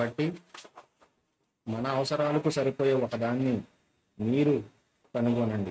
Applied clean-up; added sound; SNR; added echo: neural mask model RNNoise.